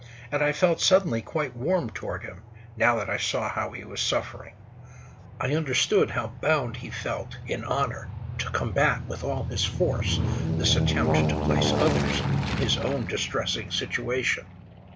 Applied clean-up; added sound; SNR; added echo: none; Aircraft; 3 dB; none.